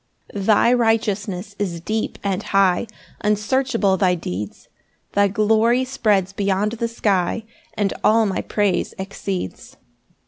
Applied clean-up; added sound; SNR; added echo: none; none; none; none.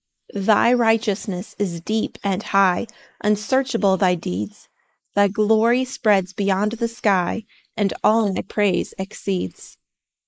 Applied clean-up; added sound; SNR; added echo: neural mask model Resemble Enhance denoiser.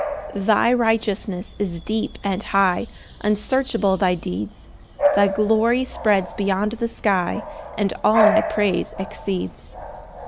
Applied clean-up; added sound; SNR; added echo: none; Bark / Bird vocalization, bird call, bird song; 6 dB; none.